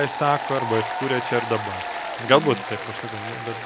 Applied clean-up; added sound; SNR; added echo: none; Applause; 5 dB; none.